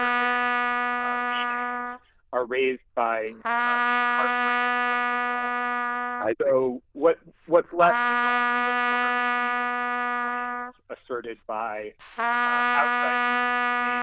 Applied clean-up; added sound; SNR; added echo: neural diffusion model UNIVERSE++.